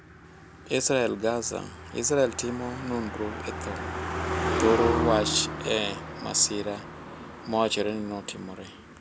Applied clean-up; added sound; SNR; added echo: none; Car passing by; 5 dB; none.